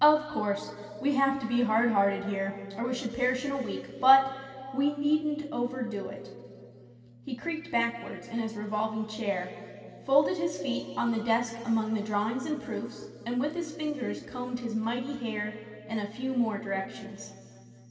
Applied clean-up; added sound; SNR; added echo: none; none; none; reverberation time 2.4 s.